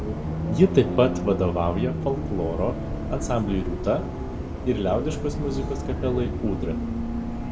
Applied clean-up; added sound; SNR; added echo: none; Bus; 2 dB; reverberation time 0.5 s.